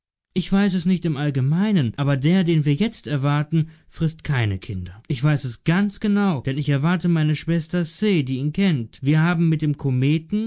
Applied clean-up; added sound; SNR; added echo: none; none; none; none.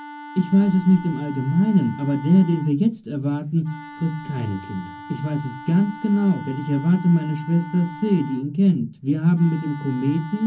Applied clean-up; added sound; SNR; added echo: none; Wind instrument, woodwind instrument; 17 dB; reverberation time 0.4 s.